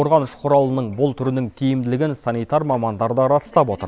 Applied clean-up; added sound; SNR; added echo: none; none; none; none.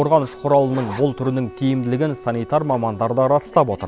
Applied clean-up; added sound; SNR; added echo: none; Wind instrument, woodwind instrument + Zipper (clothing); 18 dB; none.